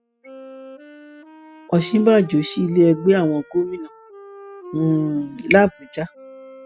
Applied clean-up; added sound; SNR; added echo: classical method spectral subtraction.